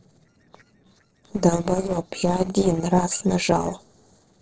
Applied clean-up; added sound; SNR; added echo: neural separator model SepFormer DNS4.